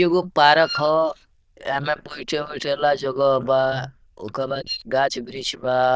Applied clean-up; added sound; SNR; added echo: neural diffusion model UNIVERSE++.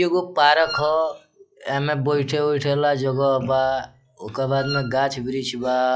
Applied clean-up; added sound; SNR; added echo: classical method log-MMSE.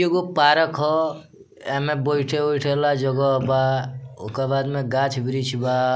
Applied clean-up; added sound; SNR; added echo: none; none; none; none.